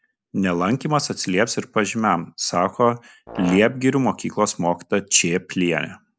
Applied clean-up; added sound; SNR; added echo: none; Brass instrument; 14 dB; none.